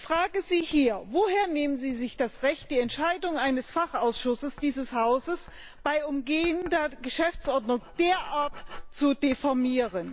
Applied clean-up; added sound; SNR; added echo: none; Writing; 17 dB; none.